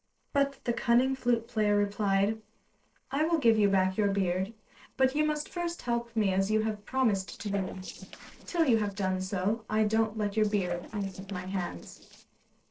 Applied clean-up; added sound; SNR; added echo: neural separator model SepFormer DNS4.